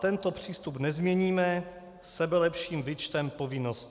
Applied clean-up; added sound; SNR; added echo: none; none; none; none.